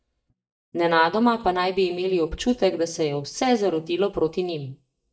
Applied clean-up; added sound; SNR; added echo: neural mask model DeepFilterNet 3.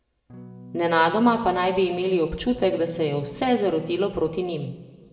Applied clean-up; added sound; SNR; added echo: none; Electric guitar / Strum; 20 dB; reverberation time 1.6 s.